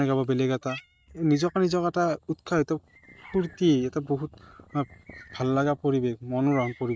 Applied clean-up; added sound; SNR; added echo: neural mask model RNNoise.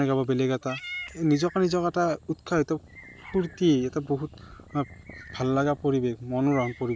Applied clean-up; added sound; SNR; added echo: none; Meow / Purr; 20 dB; none.